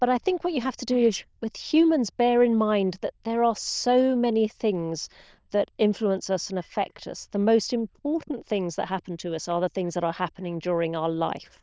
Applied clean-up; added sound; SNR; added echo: neural diffusion model UNIVERSE++.